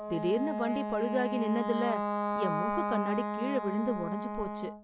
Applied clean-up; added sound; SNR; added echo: none; Wind instrument, woodwind instrument; 1 dB; none.